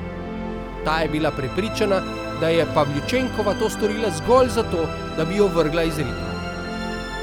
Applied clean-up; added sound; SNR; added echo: none; Musical instrument; 5 dB; none.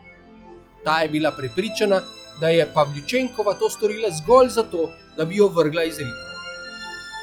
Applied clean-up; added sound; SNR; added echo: classical method log-MMSE.